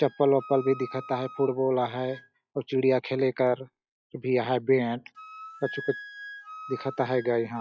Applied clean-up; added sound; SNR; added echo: classical method log-MMSE.